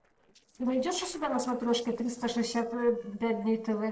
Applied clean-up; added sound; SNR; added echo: neural separator model SepFormer DNS4.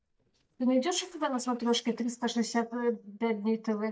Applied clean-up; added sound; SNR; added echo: neural mask model DeepFilterNet 3.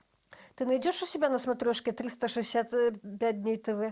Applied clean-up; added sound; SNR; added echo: none; none; none; none.